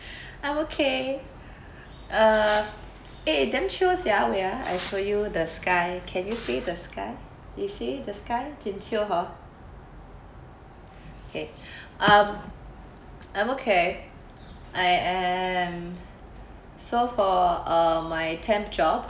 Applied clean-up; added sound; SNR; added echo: none; Fireworks; 14 dB; none.